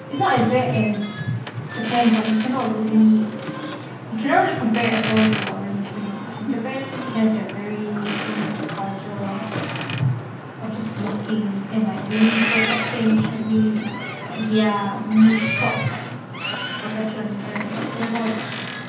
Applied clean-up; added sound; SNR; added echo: none; Boat, Water vehicle; 6 dB; reverberation time 0.9 s.